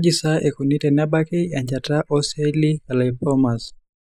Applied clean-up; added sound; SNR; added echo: neural mask model Resemble Enhance denoiser.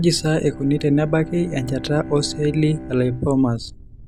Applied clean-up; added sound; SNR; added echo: none; Thunder + Bowed string instrument; 13 dB; none.